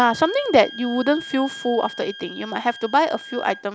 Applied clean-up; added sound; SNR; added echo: none; Wind instrument, woodwind instrument; 15 dB; none.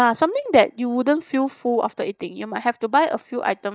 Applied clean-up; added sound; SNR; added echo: neural mask model DeepFilterNet 3.